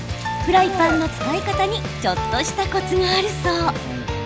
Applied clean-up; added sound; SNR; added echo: none; none; none; none.